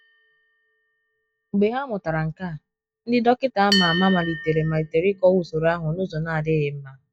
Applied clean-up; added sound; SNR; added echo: classical method log-MMSE.